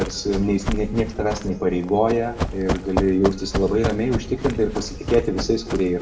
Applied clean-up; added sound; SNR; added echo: none; Run; 7 dB; reverberation time 1.5 s.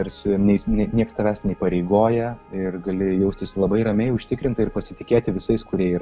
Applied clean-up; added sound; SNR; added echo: none; none; none; none.